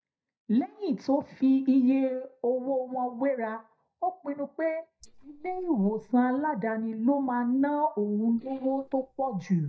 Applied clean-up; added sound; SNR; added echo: neural mask model DeepFilterNet 3.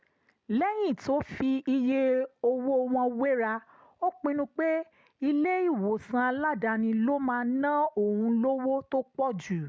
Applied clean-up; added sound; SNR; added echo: none; none; none; none.